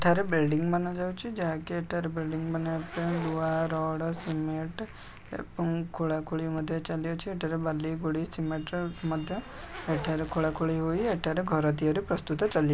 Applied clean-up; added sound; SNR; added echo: none; Zipper (clothing); 17 dB; none.